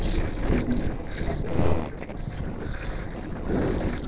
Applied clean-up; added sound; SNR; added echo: neural separator model SepFormer DNS4.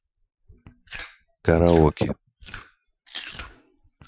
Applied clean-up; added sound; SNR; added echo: classical method Wiener filter.